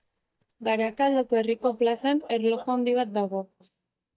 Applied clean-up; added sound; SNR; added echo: neural mask model DeepFilterNet 3.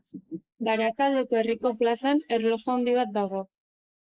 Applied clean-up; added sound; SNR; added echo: neural mask model Resemble Enhance denoiser.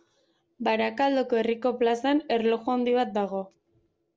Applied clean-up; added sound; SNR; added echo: none; none; none; none.